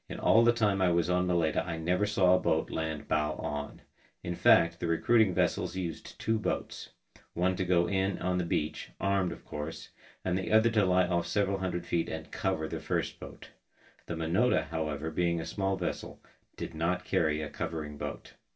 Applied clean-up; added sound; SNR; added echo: none; none; none; reverberation time 0.2 s.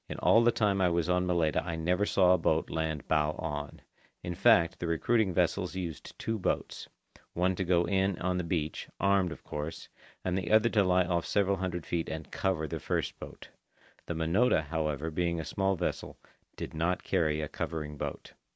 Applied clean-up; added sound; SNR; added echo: none; none; none; none.